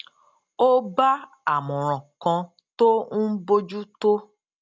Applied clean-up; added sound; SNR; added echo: none; none; none; none.